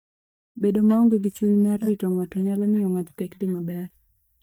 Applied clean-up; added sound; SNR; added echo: neural mask model DeepFilterNet 3.